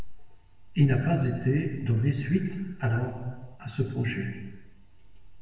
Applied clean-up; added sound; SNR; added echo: none; none; none; reverberation time 1.1 s.